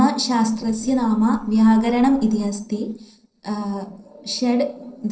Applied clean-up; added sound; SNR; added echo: neural separator model SepFormer DNS4.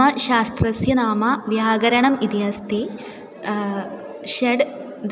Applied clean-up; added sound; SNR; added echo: none; none; none; none.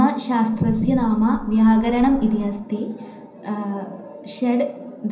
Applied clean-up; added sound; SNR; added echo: none; Meow; 15 dB; reverberation time 0.6 s.